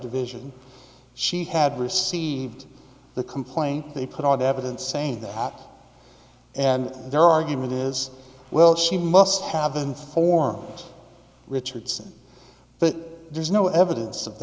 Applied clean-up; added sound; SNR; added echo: none; none; none; none.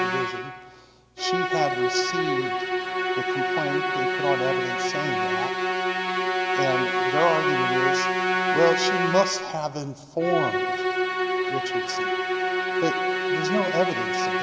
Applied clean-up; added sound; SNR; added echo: none; Musical instrument; -4 dB; none.